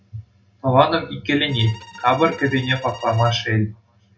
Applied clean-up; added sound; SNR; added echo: none; Bowed string instrument; 20 dB; reverberation time 0.2 s.